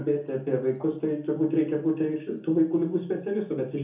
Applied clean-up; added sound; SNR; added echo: none; none; none; reverberation time 0.6 s.